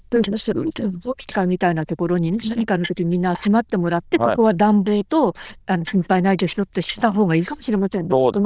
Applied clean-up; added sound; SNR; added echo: neural diffusion model UNIVERSE++.